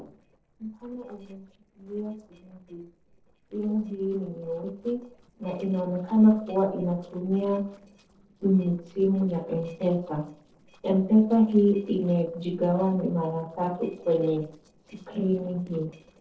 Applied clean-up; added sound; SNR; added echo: neural separator model SepFormer DNS4.